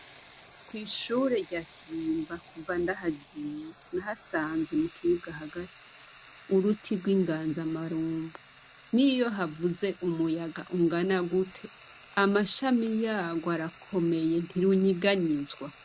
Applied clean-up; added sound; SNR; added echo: none; Frying (food); 19 dB; none.